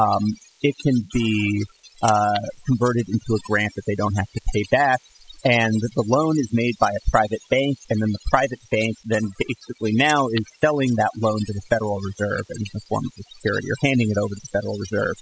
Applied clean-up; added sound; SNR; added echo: classical method spectral subtraction.